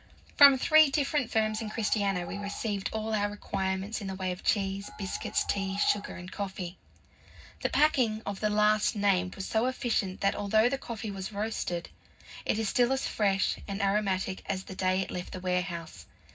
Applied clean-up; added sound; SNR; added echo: none; Animal; 15 dB; reverberation time 0.4 s.